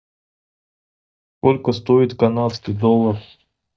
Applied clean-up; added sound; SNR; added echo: neural mask model DeepFilterNet 3.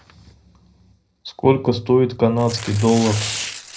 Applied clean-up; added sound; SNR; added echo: none; Tearing; 13 dB; reverberation time 0.4 s.